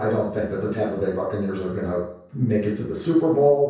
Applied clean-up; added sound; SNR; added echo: none; none; none; reverberation time 0.6 s.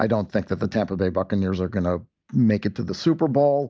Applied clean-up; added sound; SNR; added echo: none; none; none; none.